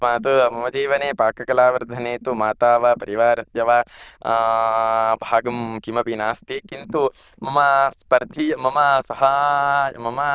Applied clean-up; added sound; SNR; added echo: neural diffusion model UNIVERSE++.